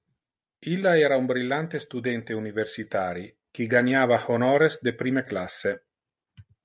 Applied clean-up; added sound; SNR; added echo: none; none; none; none.